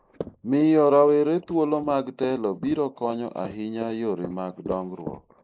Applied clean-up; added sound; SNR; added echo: neural mask model Resemble Enhance denoiser.